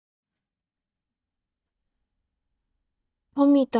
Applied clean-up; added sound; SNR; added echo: neural mask model DeepFilterNet 3.